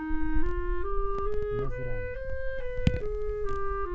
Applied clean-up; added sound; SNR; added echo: none; Wind instrument, woodwind instrument + Raindrop / Drip; 4 dB; none.